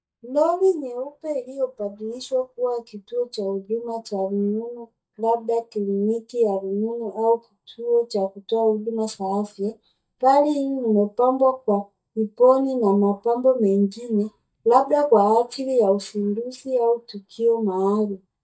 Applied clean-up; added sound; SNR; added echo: neural mask model DeepFilterNet 3.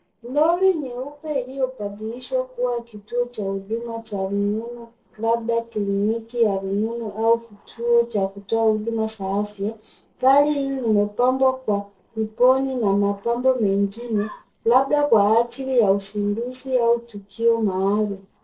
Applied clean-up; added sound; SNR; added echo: neural separator model SepFormer DNS4.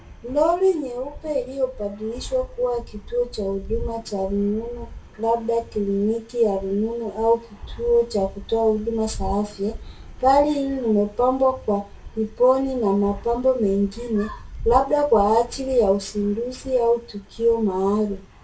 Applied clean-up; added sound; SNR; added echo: none; Fixed-wing aircraft, airplane; 15 dB; reverberation time 0.2 s.